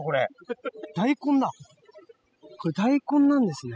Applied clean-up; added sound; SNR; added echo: classical method spectral subtraction.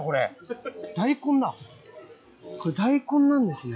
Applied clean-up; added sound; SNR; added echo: classical method log-MMSE.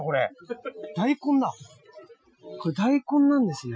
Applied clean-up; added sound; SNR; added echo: classical method Wiener filter.